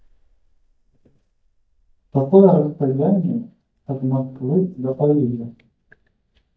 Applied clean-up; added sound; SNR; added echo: neural mask model DeepFilterNet 3.